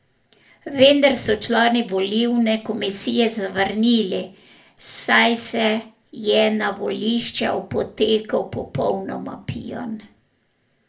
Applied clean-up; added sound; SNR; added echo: none; none; none; reverberation time 0.3 s.